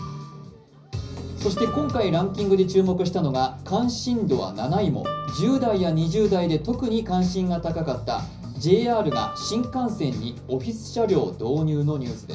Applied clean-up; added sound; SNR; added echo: none; Guitar; 16 dB; reverberation time 0.5 s.